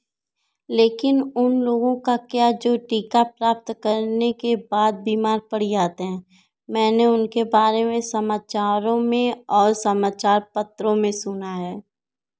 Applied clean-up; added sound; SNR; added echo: none; none; none; none.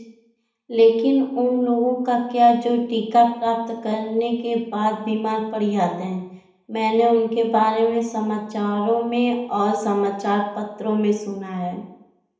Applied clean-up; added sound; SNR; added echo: none; none; none; reverberation time 0.8 s.